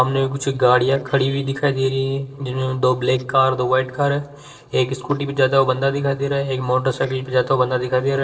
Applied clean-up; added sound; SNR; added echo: neural separator model SepFormer DNS4.